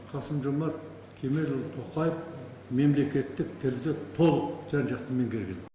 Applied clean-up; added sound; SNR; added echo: none; none; none; none.